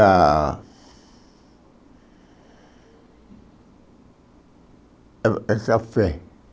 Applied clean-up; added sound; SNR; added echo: none; none; none; none.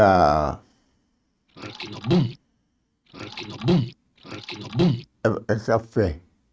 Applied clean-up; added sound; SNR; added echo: neural mask model RNNoise.